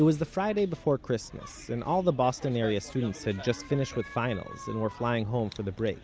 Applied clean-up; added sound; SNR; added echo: none; none; none; none.